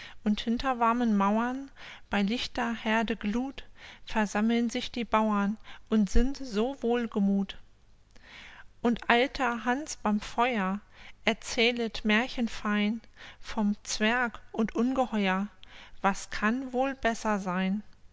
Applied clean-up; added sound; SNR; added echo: none; none; none; none.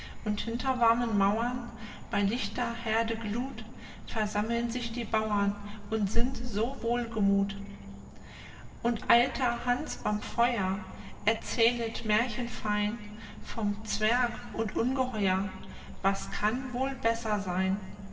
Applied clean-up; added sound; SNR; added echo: none; Insect / Frog; 18 dB; reverberation time 2.3 s.